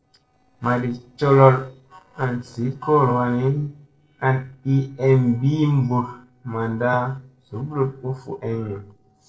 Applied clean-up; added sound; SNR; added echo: neural separator model SepFormer DNS4.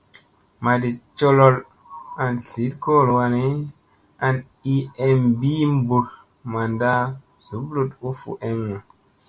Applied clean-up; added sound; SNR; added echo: none; none; none; none.